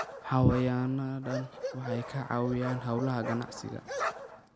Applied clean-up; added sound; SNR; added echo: none; Bark; 9 dB; none.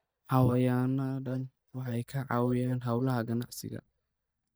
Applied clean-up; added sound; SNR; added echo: neural mask model DeepFilterNet 3.